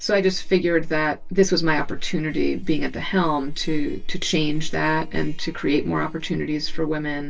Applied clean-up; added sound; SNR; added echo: neural separator model SepFormer DNS4.